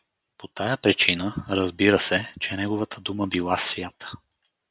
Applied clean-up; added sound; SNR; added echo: none; none; none; none.